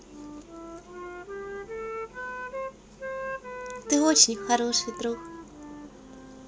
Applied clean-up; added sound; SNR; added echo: none; Wind instrument, woodwind instrument; 8 dB; none.